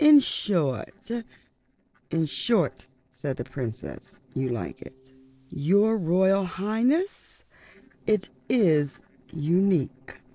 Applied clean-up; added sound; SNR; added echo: neural separator model SepFormer DNS4.